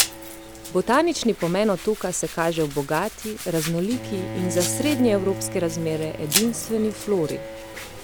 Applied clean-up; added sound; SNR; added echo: none; Bowed string instrument + Domestic sounds, home sounds; 7 dB; none.